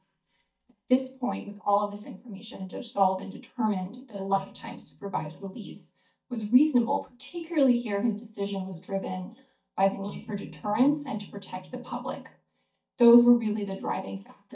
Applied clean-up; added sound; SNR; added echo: neural mask model DeepFilterNet 3.